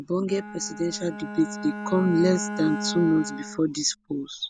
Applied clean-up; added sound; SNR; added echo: none; Bowed string instrument; 9 dB; none.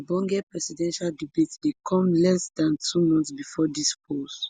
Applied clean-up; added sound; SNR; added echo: none; none; none; none.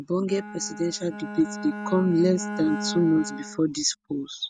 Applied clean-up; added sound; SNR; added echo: neural mask model RNNoise.